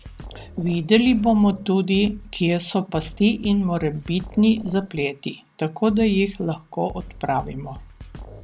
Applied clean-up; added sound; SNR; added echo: none; Drum kit; 18 dB; none.